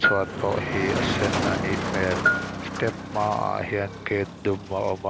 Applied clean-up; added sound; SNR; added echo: none; Motor vehicle (road) + Bell; 0 dB; none.